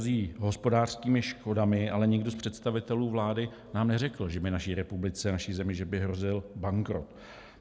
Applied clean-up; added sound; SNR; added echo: none; none; none; none.